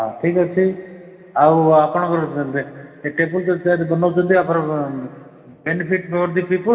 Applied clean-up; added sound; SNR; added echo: none; none; none; reverberation time 2.5 s.